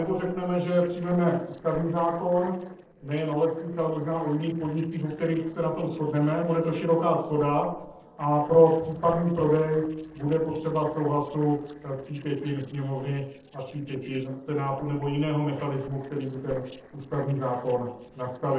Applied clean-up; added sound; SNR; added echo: neural separator model SepFormer DNS4.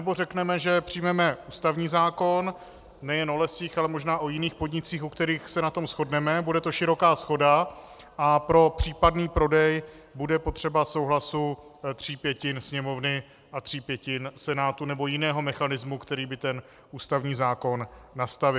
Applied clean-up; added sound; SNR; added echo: none; none; none; none.